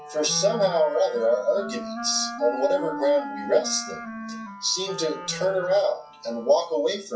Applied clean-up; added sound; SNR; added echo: classical method WPE with log-MMSE.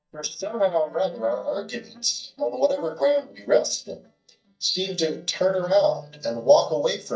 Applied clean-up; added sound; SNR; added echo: neural mask model DeepFilterNet 3.